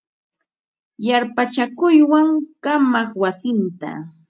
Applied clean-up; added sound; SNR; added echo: none; none; none; none.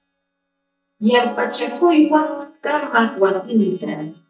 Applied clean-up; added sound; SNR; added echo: neural mask model DeepFilterNet 3.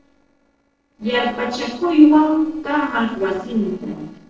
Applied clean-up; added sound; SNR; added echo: neural separator model SepFormer DNS4.